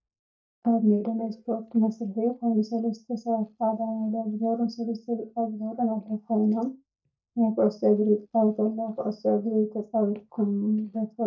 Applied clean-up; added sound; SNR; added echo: neural mask model DeepFilterNet 3.